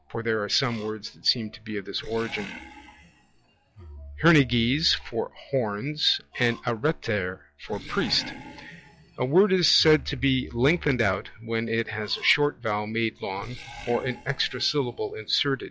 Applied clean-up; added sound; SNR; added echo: classical method log-MMSE.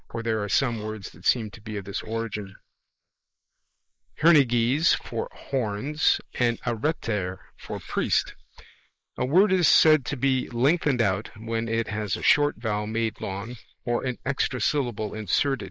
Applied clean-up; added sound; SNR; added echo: neural mask model Resemble Enhance denoiser.